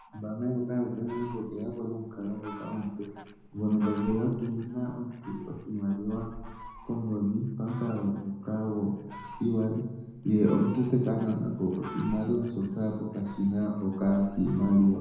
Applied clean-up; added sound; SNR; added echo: none; Fowl; 18 dB; reverberation time 1.0 s.